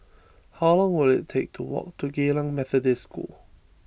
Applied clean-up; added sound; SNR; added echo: none; none; none; none.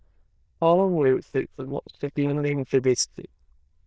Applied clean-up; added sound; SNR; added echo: neural diffusion model UNIVERSE++.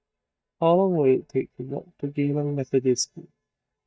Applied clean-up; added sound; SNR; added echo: neural mask model DeepFilterNet 3.